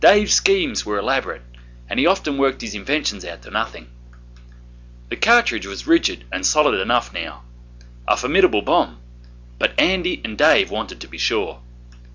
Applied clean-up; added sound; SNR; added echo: none; none; none; none.